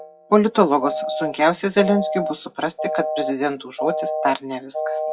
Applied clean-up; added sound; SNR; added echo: classical method WPE with log-MMSE.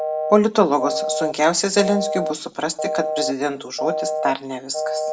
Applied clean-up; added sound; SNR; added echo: none; Telephone; 4 dB; reverberation time 0.3 s.